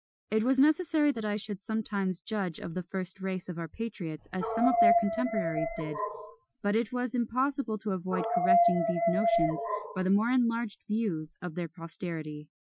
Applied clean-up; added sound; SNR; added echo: classical method Wiener filter.